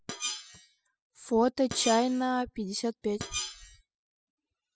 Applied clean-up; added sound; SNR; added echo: classical method spectral subtraction.